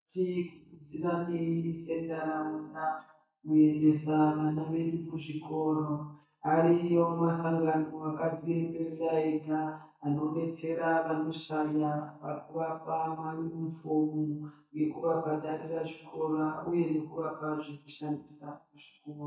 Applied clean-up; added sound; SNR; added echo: neural mask model DeepFilterNet 3.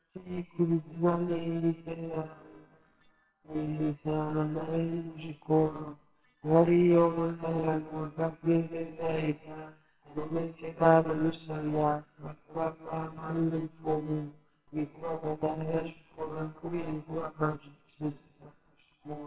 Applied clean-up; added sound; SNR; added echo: neural separator model SepFormer WHAMR!.